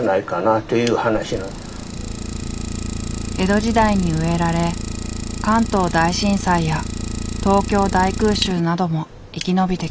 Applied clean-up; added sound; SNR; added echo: none; Idling; 7 dB; none.